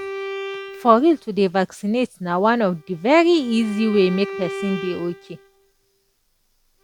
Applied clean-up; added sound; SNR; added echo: none; Bowed string instrument; 14 dB; none.